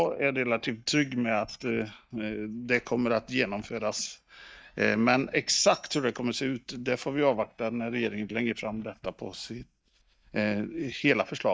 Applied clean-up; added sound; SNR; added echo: neural mask model DeepFilterNet 3.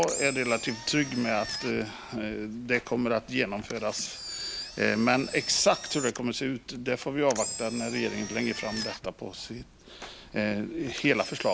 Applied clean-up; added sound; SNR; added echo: none; Engine; 11 dB; none.